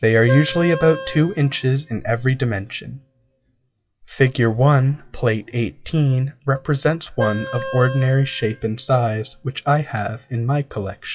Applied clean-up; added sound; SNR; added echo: classical method WPE with log-MMSE.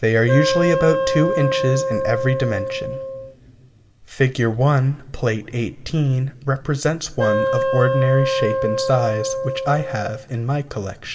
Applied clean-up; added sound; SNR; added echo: none; Wind instrument, woodwind instrument; 1 dB; reverberation time 2.5 s.